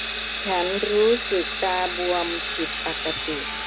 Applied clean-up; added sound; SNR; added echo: none; Sawing; 3 dB; none.